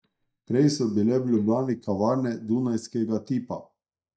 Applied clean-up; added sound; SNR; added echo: neural mask model DeepFilterNet 3.